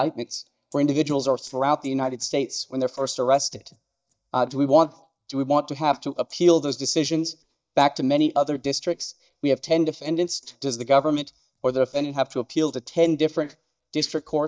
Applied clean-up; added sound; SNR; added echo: neural mask model DeepFilterNet 3.